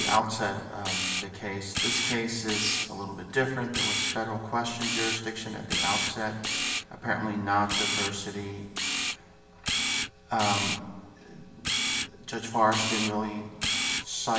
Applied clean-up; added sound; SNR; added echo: none; Camera; 1 dB; reverberation time 1.2 s.